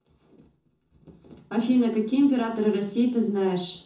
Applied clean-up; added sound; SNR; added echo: none; none; none; reverberation time 0.5 s.